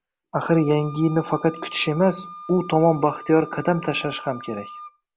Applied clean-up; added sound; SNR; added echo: none; Wind instrument, woodwind instrument; 17 dB; none.